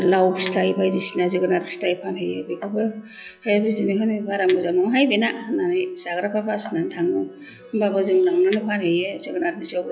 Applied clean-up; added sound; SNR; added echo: classical method log-MMSE.